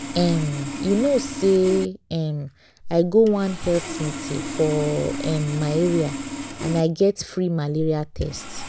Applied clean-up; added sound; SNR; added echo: none; Sawing; 9 dB; none.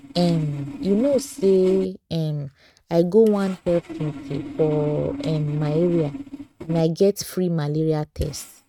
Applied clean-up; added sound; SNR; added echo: neural mask model RNNoise.